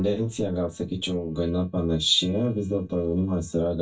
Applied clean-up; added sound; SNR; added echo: neural mask model DeepFilterNet 3.